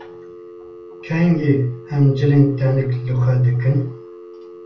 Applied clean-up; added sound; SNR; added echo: none; Telephone; 19 dB; reverberation time 0.4 s.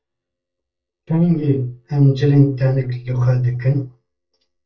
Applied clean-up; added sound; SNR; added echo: neural mask model DeepFilterNet 3.